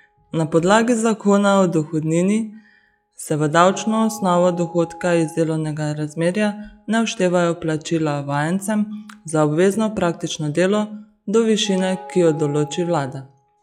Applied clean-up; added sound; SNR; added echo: classical method log-MMSE.